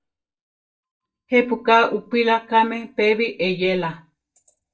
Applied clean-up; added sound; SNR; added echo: neural mask model DeepFilterNet 3.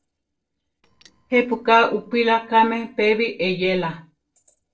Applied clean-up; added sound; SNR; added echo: neural separator model SepFormer DNS4.